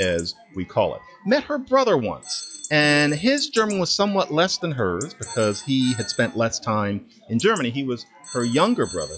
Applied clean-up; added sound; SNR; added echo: classical method log-MMSE.